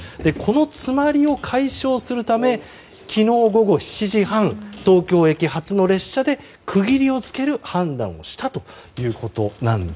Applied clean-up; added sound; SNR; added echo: none; Brass instrument; 16 dB; none.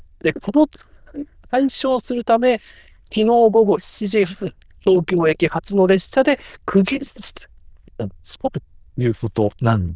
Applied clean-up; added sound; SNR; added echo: neural diffusion model UNIVERSE++.